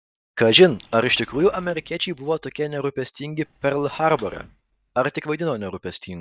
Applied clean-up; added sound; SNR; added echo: neural mask model DeepFilterNet 3.